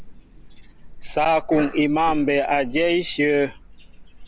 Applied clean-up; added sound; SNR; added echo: none; Cough; 12 dB; none.